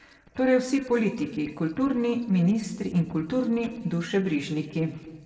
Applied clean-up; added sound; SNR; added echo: neural separator model SepFormer DNS4.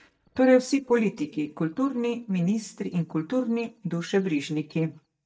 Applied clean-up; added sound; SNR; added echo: neural mask model DeepFilterNet 3.